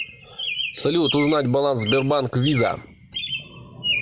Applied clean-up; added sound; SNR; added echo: none; Chirp, tweet; 7 dB; none.